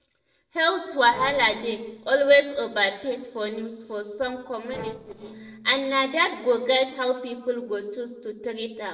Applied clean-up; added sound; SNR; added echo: neural separator model SepFormer DNS4.